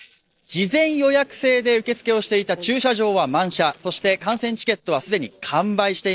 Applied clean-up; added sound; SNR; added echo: neural separator model SepFormer DNS4.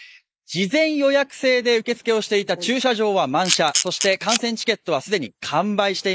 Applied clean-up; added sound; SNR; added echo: neural mask model Resemble Enhance denoiser.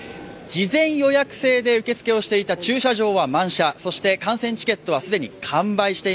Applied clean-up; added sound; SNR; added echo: none; none; none; none.